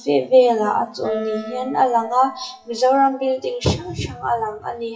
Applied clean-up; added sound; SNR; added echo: classical method WPE with log-MMSE.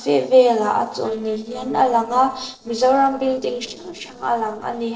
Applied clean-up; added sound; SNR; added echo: neural separator model SepFormer DNS4.